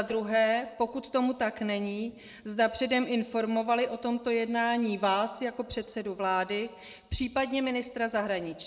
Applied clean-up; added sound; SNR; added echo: neural separator model SepFormer DNS4.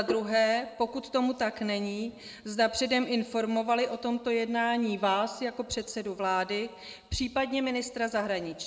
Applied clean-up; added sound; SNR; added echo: none; Hands; 19 dB; reverberation time 0.9 s.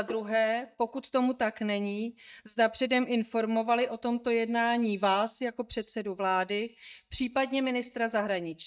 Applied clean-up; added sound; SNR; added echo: neural mask model DeepFilterNet 3.